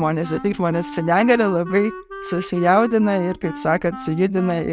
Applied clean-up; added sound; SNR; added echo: none; Wind instrument, woodwind instrument; 15 dB; none.